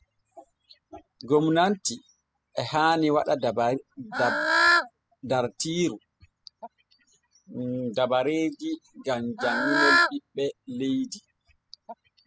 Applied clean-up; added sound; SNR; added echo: classical method spectral subtraction.